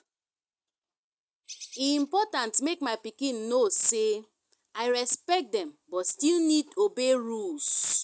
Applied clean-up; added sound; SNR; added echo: neural mask model RNNoise.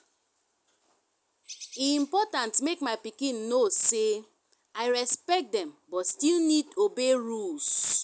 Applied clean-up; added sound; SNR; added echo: none; Bird; 17 dB; none.